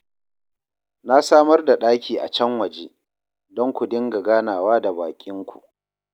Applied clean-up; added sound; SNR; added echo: none; none; none; none.